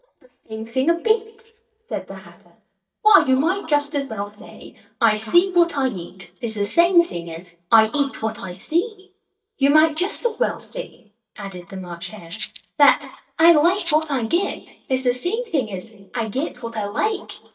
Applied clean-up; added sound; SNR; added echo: neural mask model DeepFilterNet 3.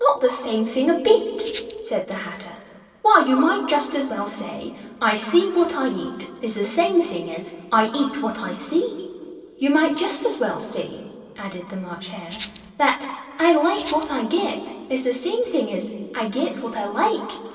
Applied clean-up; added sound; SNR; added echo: neural separator model SepFormer DNS4.